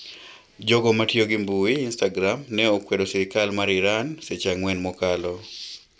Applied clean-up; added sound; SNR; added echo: none; none; none; none.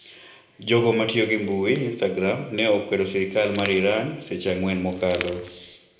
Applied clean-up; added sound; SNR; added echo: none; Crackle; 13 dB; reverberation time 0.8 s.